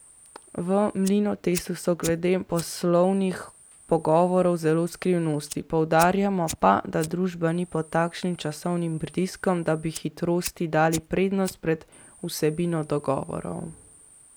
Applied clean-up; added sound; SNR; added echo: none; Fire; 19 dB; none.